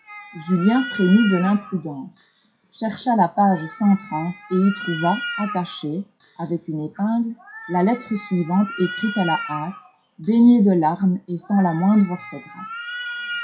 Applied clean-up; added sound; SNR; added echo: classical method WPE with log-MMSE.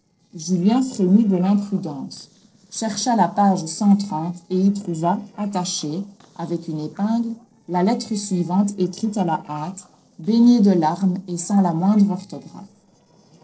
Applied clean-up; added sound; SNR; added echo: neural separator model SepFormer DNS4.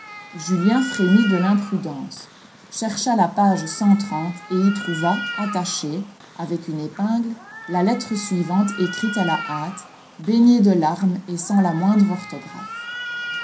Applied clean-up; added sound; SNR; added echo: none; Cat; 13 dB; reverberation time 0.3 s.